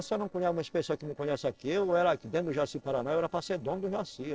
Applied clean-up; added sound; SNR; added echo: neural separator model SepFormer DNS4.